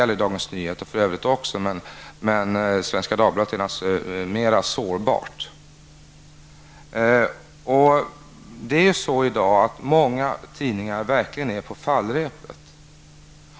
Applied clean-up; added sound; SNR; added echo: none; none; none; none.